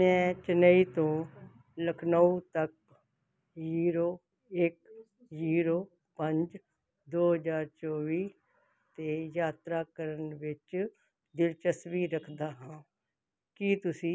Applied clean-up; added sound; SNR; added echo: none; none; none; none.